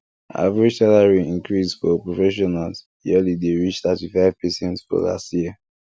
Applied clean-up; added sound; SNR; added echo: none; none; none; none.